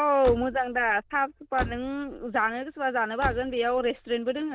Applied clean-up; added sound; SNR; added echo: none; Slam; 13 dB; none.